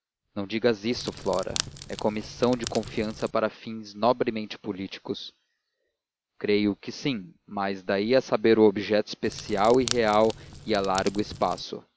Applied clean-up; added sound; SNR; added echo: none; Crackle; 11 dB; none.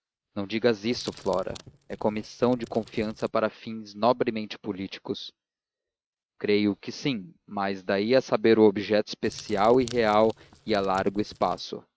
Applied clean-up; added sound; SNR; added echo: neural mask model RNNoise.